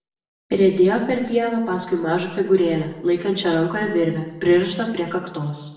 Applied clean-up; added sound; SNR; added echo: none; none; none; reverberation time 0.9 s.